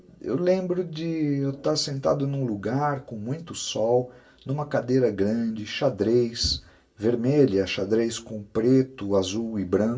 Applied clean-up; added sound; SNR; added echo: none; none; none; reverberation time 0.2 s.